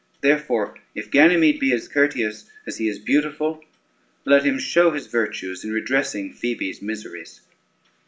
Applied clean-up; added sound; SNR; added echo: none; none; none; none.